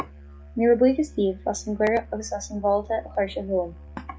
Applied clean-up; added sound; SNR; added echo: none; Musical instrument; 18 dB; none.